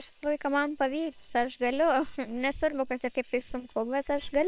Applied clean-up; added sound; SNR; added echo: neural separator model SepFormer WHAM!.